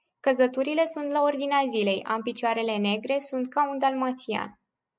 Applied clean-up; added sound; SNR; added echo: none; none; none; none.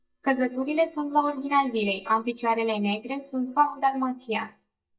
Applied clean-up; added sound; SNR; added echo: neural mask model DeepFilterNet 3.